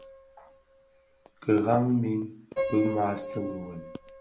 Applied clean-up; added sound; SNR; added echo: none; Piano; 10 dB; none.